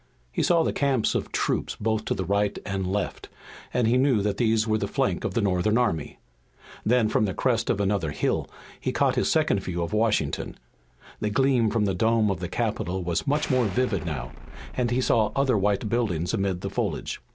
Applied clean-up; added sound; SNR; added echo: none; Explosion; 14 dB; none.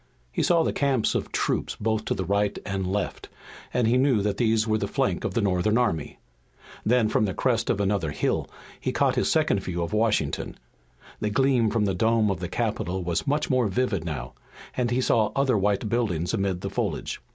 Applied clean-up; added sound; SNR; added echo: none; none; none; none.